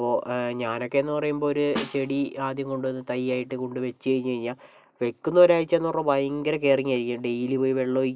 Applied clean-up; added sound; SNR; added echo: none; Snare drum; 14 dB; none.